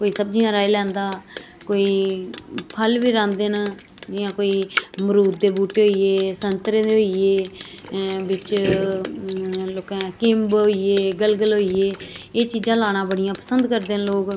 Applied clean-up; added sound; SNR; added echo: none; Drip; 14 dB; none.